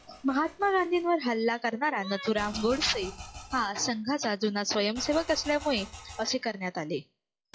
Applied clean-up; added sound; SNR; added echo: classical method log-MMSE.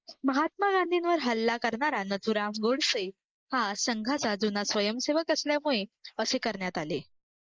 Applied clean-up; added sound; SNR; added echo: neural mask model Resemble Enhance denoiser.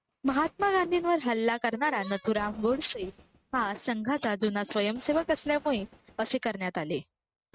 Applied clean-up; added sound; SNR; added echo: neural mask model RNNoise.